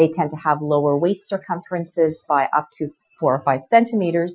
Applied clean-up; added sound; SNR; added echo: classical method Wiener filter.